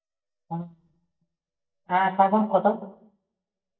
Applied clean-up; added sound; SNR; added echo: neural mask model DeepFilterNet 3.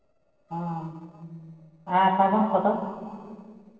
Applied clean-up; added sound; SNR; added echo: neural separator model SepFormer DNS4.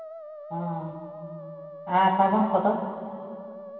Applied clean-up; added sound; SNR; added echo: none; Musical instrument; 14 dB; reverberation time 2.6 s.